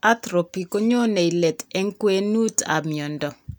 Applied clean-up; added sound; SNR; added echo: none; none; none; none.